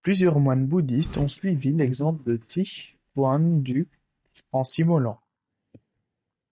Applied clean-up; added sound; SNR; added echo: neural mask model DeepFilterNet 3.